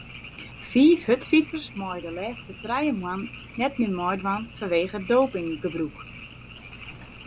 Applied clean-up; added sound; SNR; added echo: none; Frog; 16 dB; none.